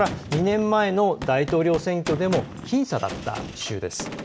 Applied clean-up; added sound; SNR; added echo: none; Gunshot, gunfire; 11 dB; none.